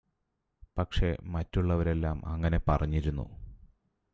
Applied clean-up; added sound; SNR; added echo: none; none; none; none.